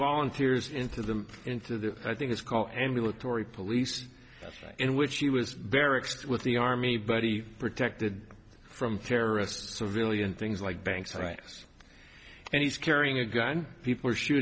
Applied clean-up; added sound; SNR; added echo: none; none; none; none.